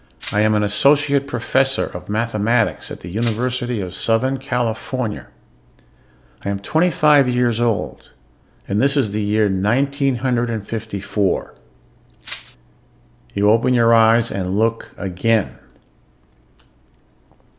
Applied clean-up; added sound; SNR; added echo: none; Rattle (instrument); 0 dB; none.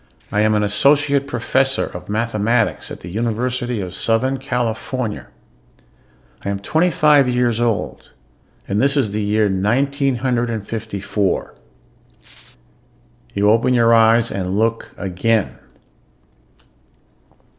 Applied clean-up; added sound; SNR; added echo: neural separator model SepFormer DNS4.